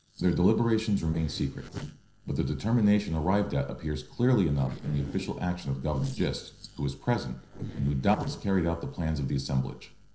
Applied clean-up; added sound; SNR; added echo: neural separator model SepFormer DNS4.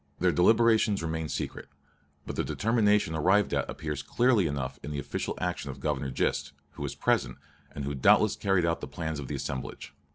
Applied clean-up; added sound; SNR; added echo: none; none; none; none.